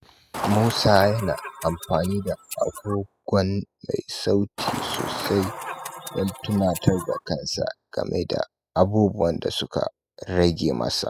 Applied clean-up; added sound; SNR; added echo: classical method spectral subtraction.